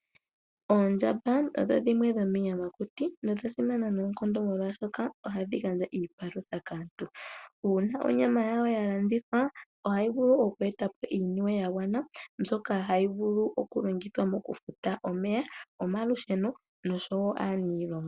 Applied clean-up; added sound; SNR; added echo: none; none; none; none.